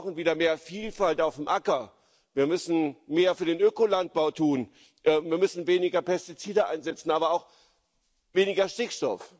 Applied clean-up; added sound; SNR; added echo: none; none; none; none.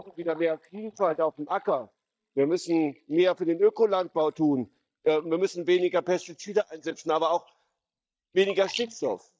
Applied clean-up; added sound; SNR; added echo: neural mask model DeepFilterNet 3.